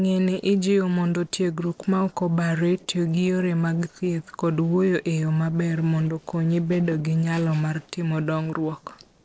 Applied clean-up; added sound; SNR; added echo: neural separator model SepFormer DNS4.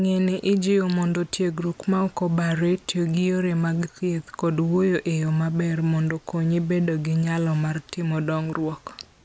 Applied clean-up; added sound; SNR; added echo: none; none; none; none.